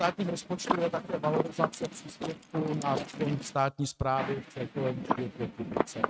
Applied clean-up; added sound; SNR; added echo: neural mask model RNNoise.